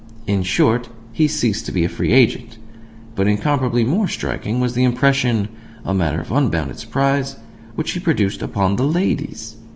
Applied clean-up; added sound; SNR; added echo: none; none; none; none.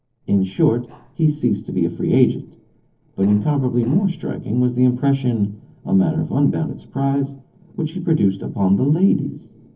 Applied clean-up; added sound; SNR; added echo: neural separator model SepFormer DNS4.